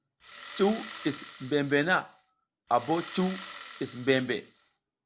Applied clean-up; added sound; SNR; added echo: none; Engine starting; 14 dB; none.